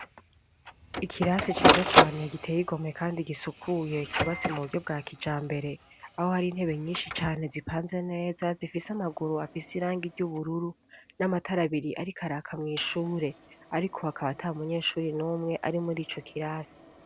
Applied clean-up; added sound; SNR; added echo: none; Printer; 2 dB; none.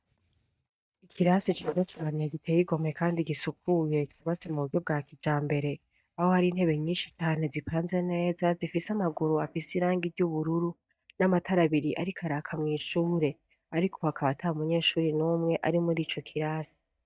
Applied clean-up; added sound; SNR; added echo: neural mask model DeepFilterNet 3.